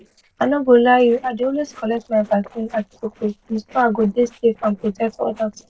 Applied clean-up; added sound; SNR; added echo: neural separator model SepFormer DNS4.